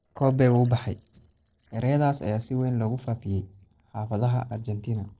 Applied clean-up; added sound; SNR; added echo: neural separator model SepFormer DNS4.